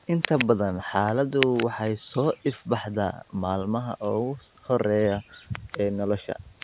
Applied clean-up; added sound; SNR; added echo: none; Tick; 14 dB; none.